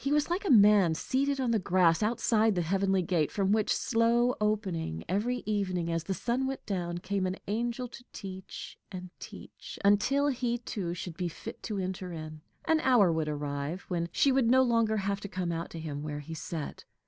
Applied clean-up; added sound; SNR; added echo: none; none; none; none.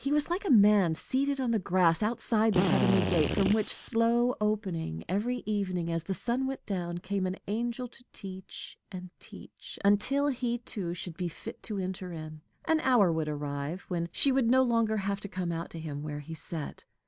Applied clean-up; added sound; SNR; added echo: none; Drill; 1 dB; none.